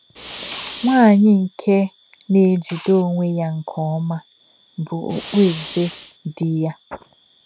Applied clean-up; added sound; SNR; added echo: none; Fire + Liquid; 11 dB; none.